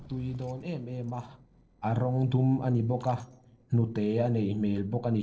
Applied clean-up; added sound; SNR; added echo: neural separator model SepFormer DNS4.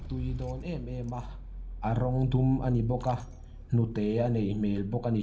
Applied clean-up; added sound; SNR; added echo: none; Rattle / Engine starting / Car; 11 dB; reverberation time 0.7 s.